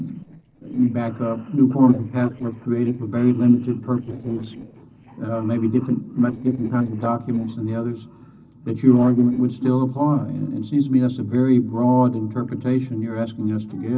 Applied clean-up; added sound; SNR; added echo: neural separator model SepFormer DNS4.